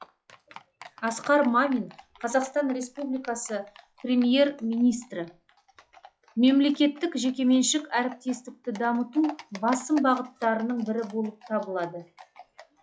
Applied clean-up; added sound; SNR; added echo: classical method log-MMSE.